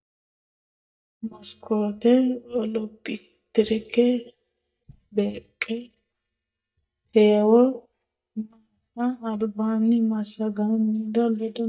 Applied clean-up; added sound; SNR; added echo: neural mask model DeepFilterNet 3.